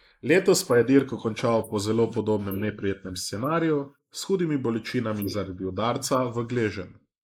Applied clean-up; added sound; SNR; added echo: neural mask model Resemble Enhance denoiser.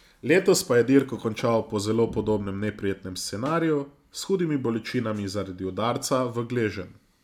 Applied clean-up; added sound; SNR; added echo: none; none; none; none.